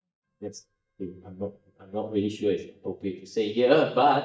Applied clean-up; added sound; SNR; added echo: neural mask model DeepFilterNet 3.